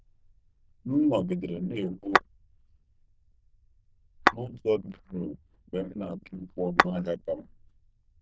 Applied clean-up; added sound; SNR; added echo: neural diffusion model UNIVERSE++.